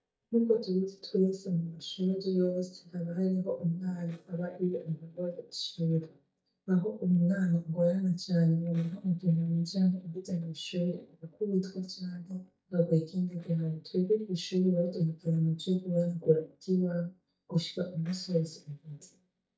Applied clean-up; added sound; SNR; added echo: neural mask model DeepFilterNet 3.